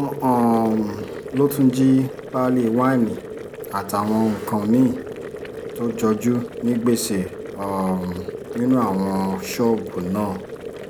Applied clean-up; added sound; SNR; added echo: none; Boiling; 11 dB; none.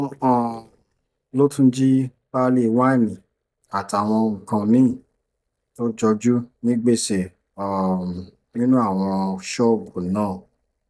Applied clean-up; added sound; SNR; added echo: neural mask model DeepFilterNet 3.